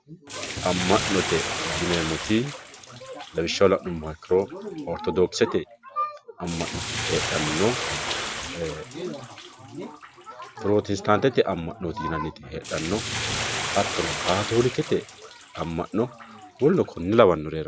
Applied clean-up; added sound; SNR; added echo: none; Bathtub (filling or washing); 7 dB; none.